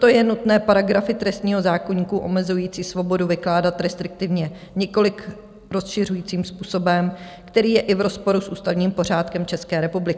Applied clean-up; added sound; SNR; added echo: none; none; none; none.